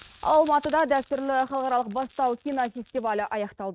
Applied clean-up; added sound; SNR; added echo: neural mask model RNNoise.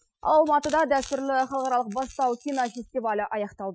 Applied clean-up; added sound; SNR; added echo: classical method Wiener filter.